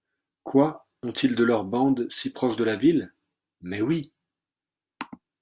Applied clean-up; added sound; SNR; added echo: none; none; none; none.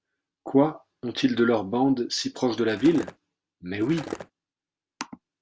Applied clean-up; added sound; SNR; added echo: none; Skateboard; 11 dB; none.